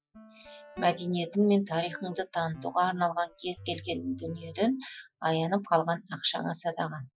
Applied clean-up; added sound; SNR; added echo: classical method Wiener filter.